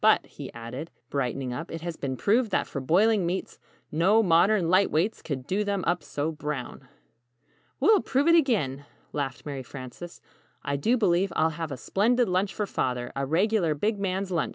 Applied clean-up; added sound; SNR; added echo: none; none; none; none.